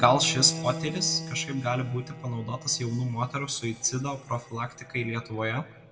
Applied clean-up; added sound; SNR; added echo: none; Bowed string instrument; 12 dB; reverberation time 0.9 s.